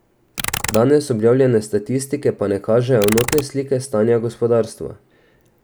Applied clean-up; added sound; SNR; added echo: none; Computer keyboard; 11 dB; none.